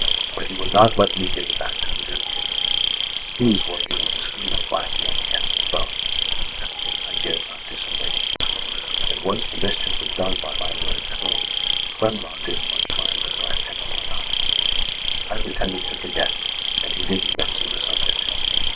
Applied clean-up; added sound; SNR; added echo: neural separator model SepFormer WHAMR!.